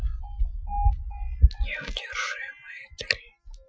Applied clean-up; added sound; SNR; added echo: classical method Wiener filter.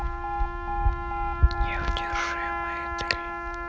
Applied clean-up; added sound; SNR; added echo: none; Trumpet + Alarm; 3 dB; none.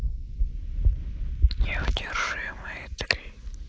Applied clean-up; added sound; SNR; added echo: neural mask model Resemble Enhance denoiser.